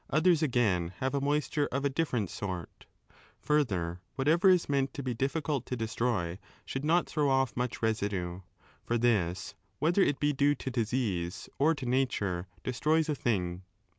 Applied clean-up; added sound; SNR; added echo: none; none; none; none.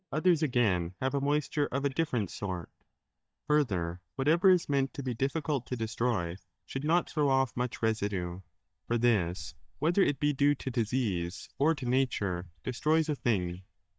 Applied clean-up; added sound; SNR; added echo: neural mask model DeepFilterNet 3.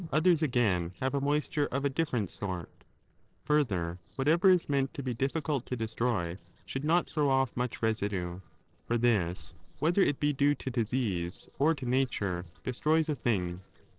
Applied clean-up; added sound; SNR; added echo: neural separator model SepFormer DNS4.